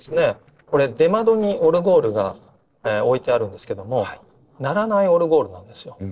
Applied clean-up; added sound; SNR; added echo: neural separator model SepFormer DNS4.